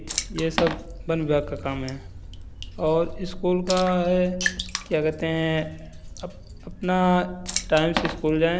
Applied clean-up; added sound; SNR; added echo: none; Water / Splash, splatter; 8 dB; none.